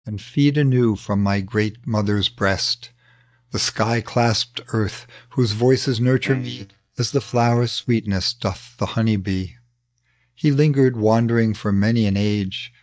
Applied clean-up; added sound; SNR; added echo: neural mask model DeepFilterNet 3.